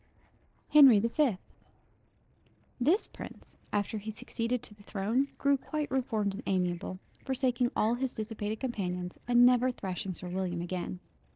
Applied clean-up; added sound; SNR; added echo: neural separator model SepFormer DNS4.